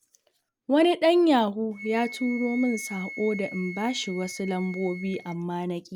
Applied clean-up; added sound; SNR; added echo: none; Wind instrument, woodwind instrument; 15 dB; none.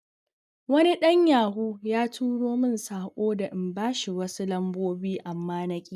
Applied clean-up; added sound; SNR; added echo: neural mask model DeepFilterNet 3.